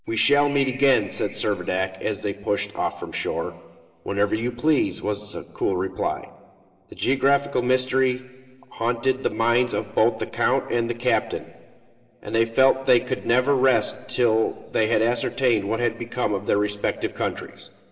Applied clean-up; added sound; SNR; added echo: none; Bird; 16 dB; reverberation time 2.2 s.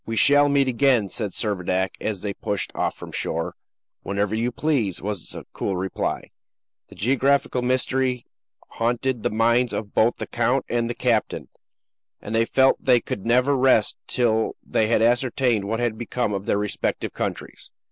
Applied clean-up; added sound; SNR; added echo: none; none; none; none.